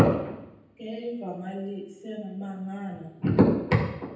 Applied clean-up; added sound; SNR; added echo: none; none; none; reverberation time 0.9 s.